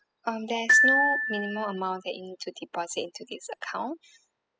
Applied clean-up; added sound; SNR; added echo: classical method spectral subtraction.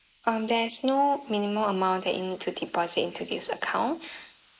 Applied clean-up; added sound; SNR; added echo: neural mask model Resemble Enhance denoiser.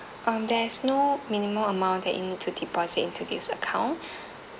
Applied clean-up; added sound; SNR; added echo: none; none; none; none.